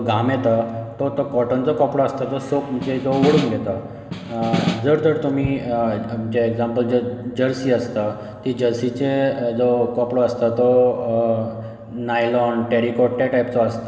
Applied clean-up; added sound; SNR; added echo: none; Snare drum; 6 dB; reverberation time 1.3 s.